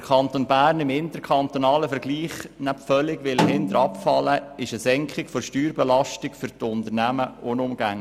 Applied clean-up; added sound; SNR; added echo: none; Snare drum; 6 dB; none.